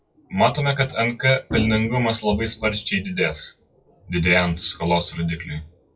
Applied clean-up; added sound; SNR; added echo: classical method WPE with log-MMSE.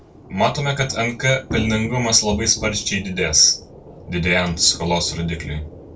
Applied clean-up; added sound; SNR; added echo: none; Thunder / Rain; 13 dB; reverberation time 0.2 s.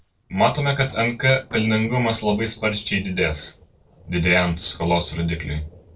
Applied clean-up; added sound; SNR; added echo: neural separator model SepFormer DNS4.